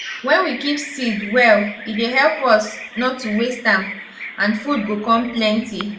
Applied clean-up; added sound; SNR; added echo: none; Bird vocalization, bird call, bird song; 14 dB; reverberation time 0.6 s.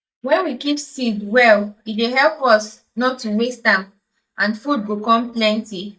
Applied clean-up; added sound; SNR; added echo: neural mask model DeepFilterNet 3.